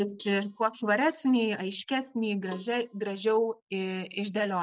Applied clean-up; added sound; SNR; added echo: neural mask model DeepFilterNet 3.